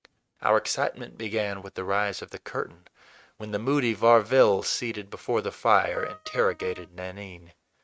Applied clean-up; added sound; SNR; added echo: neural mask model RNNoise.